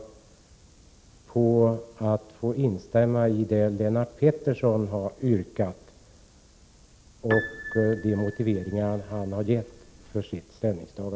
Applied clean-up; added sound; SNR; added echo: none; Piano; 12 dB; none.